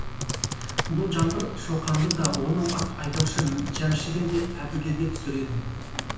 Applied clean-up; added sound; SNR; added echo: none; Computer keyboard; 4 dB; reverberation time 0.9 s.